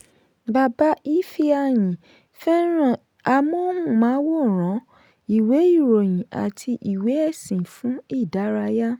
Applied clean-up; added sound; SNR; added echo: none; none; none; none.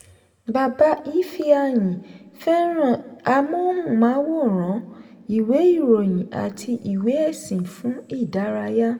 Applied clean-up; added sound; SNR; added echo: none; none; none; reverberation time 1.3 s.